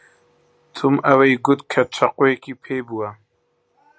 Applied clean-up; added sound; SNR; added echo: none; none; none; none.